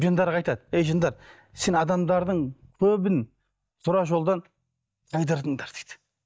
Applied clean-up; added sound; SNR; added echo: neural mask model DeepFilterNet 3.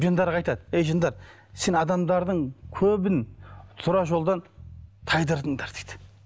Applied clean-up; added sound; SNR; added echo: none; Bass guitar; 20 dB; none.